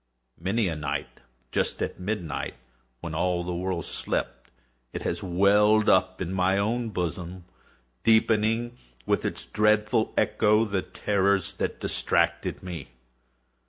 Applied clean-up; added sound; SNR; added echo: none; none; none; none.